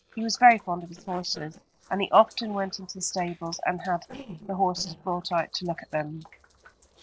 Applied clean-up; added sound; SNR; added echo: neural separator model SepFormer DNS4.